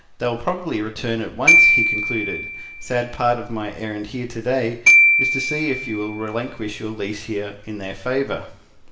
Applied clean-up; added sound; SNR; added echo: none; Glockenspiel; -5 dB; reverberation time 0.7 s.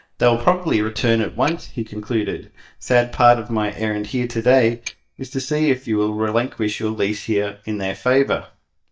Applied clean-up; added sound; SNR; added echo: neural mask model DeepFilterNet 3.